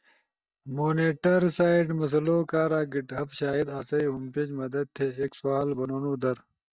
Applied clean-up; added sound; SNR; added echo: neural mask model DeepFilterNet 3.